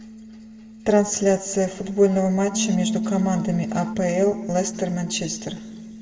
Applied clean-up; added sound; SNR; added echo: none; Bass guitar; 8 dB; reverberation time 1.3 s.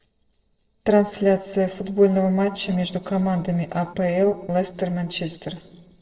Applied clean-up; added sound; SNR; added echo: neural separator model SepFormer DNS4.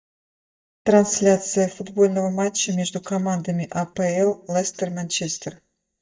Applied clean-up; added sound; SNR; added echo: neural mask model DeepFilterNet 3.